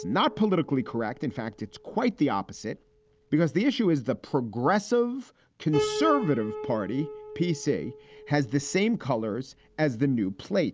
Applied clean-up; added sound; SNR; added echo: none; Piano; 12 dB; none.